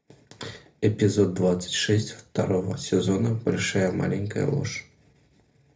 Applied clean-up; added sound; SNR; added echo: none; none; none; reverberation time 0.3 s.